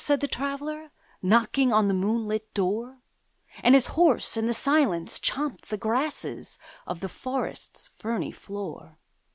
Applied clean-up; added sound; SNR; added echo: none; none; none; none.